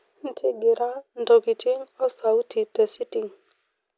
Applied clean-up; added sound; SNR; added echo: none; none; none; none.